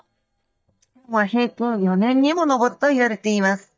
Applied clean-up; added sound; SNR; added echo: neural mask model DeepFilterNet 3.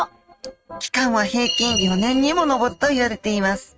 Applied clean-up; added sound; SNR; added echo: neural mask model RNNoise.